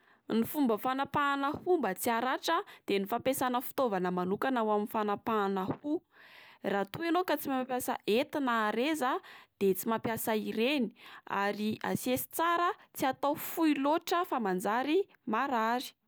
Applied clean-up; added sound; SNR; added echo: none; none; none; none.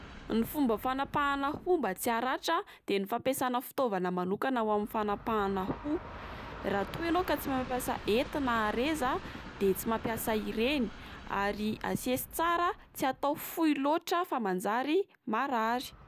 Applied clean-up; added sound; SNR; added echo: none; Train; 16 dB; none.